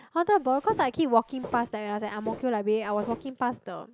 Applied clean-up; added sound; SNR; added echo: none; Walk, footsteps; 15 dB; none.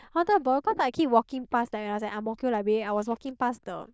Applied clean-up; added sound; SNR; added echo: neural diffusion model UNIVERSE++.